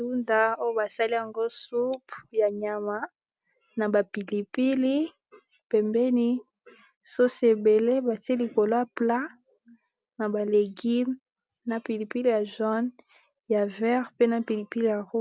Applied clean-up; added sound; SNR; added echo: none; none; none; none.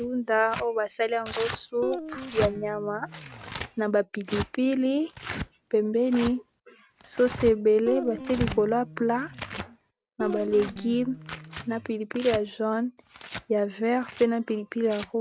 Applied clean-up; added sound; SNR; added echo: none; Tearing + Guitar; 11 dB; none.